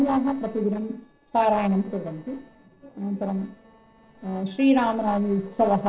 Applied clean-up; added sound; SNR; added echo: neural separator model SepFormer DNS4.